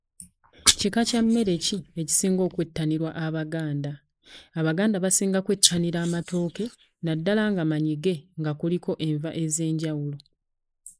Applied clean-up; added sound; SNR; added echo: neural mask model Resemble Enhance denoiser.